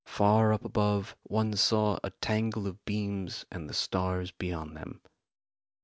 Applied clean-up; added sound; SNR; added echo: none; none; none; none.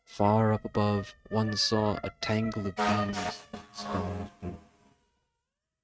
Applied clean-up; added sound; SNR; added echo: neural mask model RNNoise.